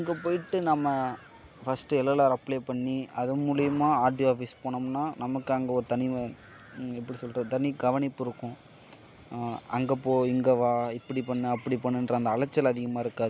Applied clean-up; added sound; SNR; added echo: none; none; none; none.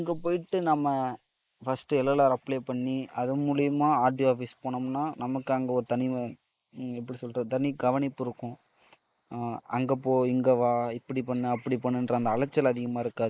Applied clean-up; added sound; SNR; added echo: neural mask model Resemble Enhance denoiser.